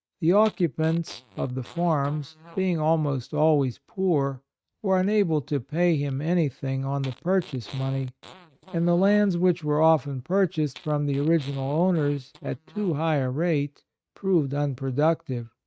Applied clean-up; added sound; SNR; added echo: neural mask model RNNoise.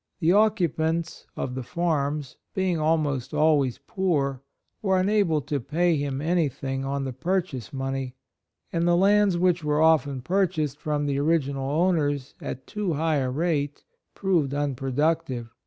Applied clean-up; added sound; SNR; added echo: none; none; none; none.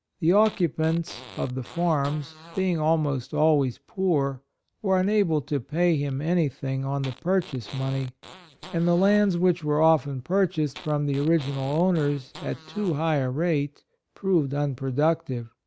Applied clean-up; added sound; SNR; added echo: none; Fart; 20 dB; none.